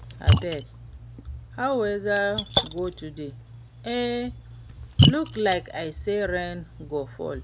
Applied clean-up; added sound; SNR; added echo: none; Splash, splatter; -2 dB; none.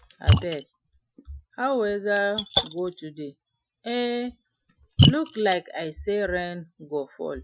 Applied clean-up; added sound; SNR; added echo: classical method Wiener filter.